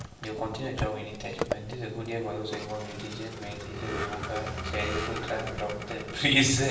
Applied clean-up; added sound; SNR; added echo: none; Vehicle; 6 dB; reverberation time 0.7 s.